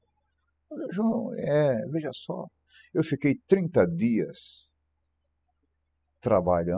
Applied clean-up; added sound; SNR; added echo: classical method spectral subtraction.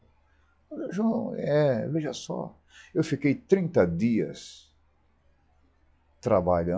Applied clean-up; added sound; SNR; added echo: classical method log-MMSE.